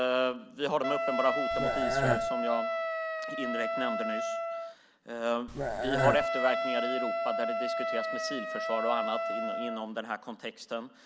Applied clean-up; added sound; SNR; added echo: none; Wind instrument, woodwind instrument + Burping, eructation; -1 dB; none.